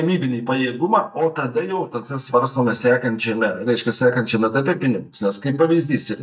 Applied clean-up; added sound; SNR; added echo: neural mask model DeepFilterNet 3.